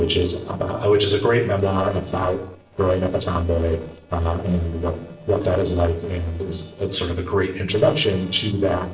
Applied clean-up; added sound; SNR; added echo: neural separator model SepFormer DNS4.